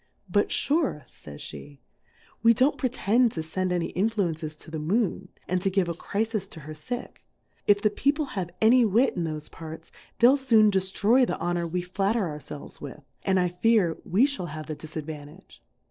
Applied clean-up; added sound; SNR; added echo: neural separator model SepFormer DNS4.